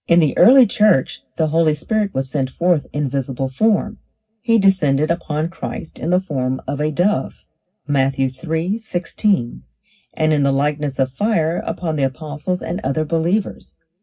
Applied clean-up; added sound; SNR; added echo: none; none; none; reverberation time 0.4 s.